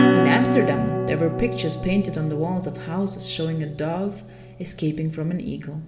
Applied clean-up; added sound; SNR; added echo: none; Acoustic guitar / Strum; 0 dB; reverberation time 2.8 s.